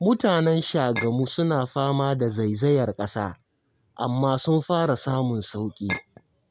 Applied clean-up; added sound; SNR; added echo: none; Chink, clink; 11 dB; none.